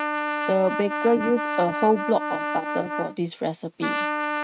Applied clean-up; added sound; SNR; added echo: neural mask model RNNoise.